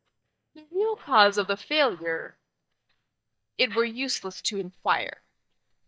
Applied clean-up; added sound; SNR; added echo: neural mask model DeepFilterNet 3.